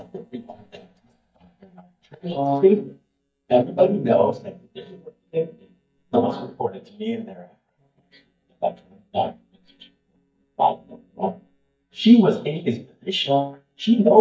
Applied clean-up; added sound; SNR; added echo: neural mask model DeepFilterNet 3.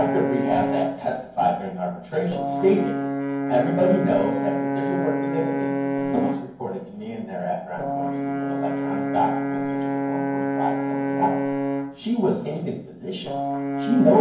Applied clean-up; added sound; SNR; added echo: none; Brass instrument; 1 dB; reverberation time 0.9 s.